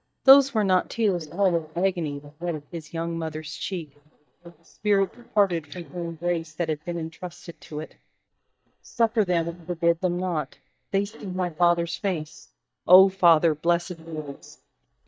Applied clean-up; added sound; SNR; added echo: neural mask model DeepFilterNet 3.